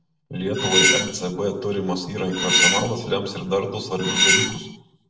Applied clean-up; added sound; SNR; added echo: none; Cutlery, silverware; -5 dB; reverberation time 0.6 s.